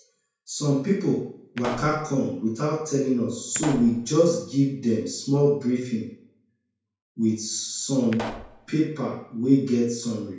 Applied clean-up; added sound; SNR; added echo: none; Explosion; 15 dB; reverberation time 0.5 s.